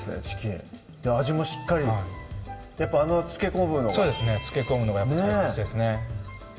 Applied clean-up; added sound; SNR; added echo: none; none; none; reverberation time 1.6 s.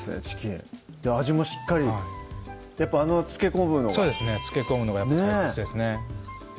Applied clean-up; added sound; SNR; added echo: none; none; none; none.